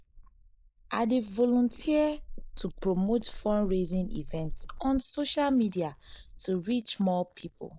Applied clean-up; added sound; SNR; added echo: neural mask model Resemble Enhance denoiser.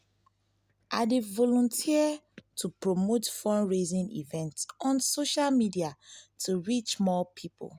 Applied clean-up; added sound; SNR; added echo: none; none; none; none.